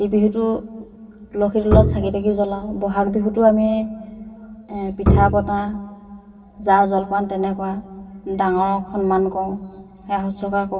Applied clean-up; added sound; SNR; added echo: none; Bowed string instrument; 0 dB; reverberation time 2.9 s.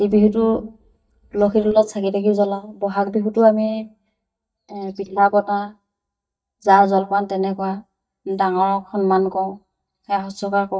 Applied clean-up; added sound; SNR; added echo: neural mask model DeepFilterNet 3.